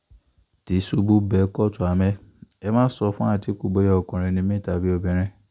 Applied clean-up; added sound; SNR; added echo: none; none; none; none.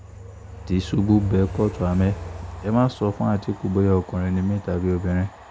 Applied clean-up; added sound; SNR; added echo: none; Train; 14 dB; none.